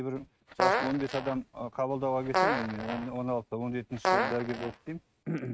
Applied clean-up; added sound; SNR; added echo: neural mask model RNNoise.